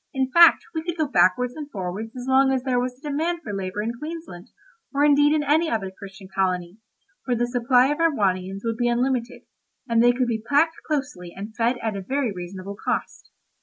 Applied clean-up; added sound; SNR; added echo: none; none; none; none.